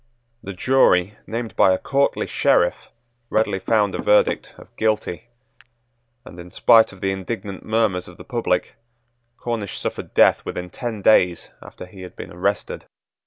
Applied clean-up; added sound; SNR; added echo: none; Knock / Wood; 16 dB; none.